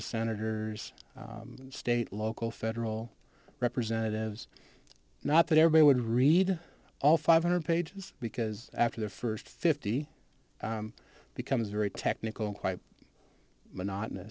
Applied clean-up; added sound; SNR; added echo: none; none; none; none.